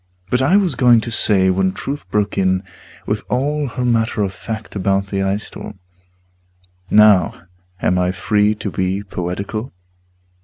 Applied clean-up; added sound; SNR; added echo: none; none; none; none.